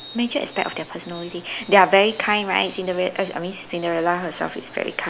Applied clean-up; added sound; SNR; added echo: none; none; none; none.